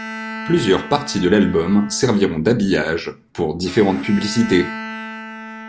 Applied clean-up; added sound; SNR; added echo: none; Bowed string instrument; 14 dB; none.